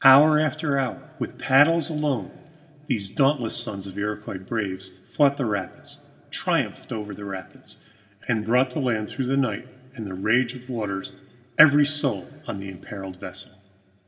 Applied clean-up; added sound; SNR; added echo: none; none; none; reverberation time 2.8 s.